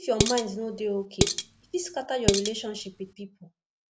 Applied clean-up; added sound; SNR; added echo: none; Dishes, pots, and pans; -2 dB; none.